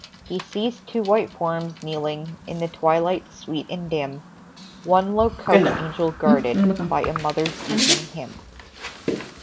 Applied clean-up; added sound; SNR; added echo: none; Bicycle; 2 dB; none.